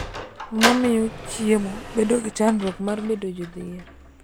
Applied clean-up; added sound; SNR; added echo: none; Sliding door; 7 dB; none.